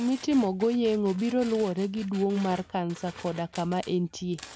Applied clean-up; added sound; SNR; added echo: none; Tools; 19 dB; none.